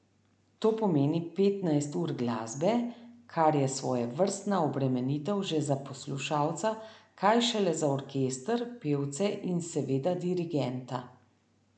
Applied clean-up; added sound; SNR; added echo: none; none; none; none.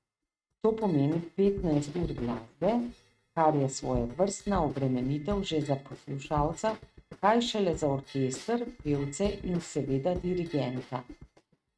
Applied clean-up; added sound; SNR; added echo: neural mask model RNNoise.